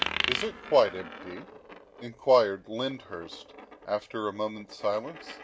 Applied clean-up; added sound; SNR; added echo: none; Coin (dropping); 9 dB; none.